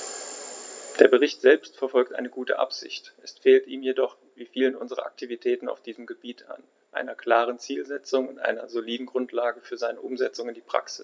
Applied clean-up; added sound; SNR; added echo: none; none; none; none.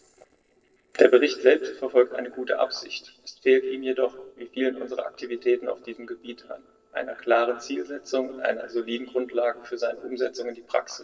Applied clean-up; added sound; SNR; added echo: neural separator model SepFormer DNS4.